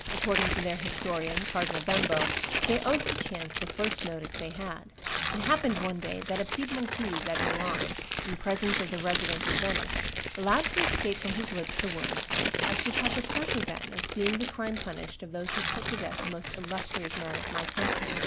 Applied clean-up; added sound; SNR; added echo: none; Tearing; -2 dB; none.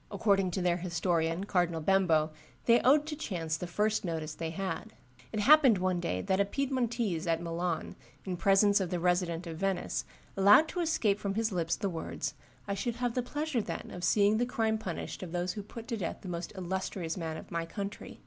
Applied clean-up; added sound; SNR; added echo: none; none; none; none.